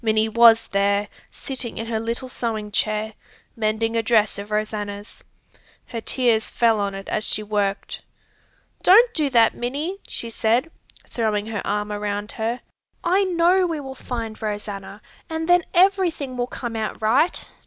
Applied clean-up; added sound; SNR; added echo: none; none; none; none.